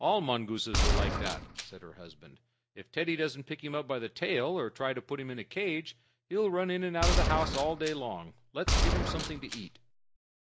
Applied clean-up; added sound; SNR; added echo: none; Gunshot, gunfire; -3 dB; none.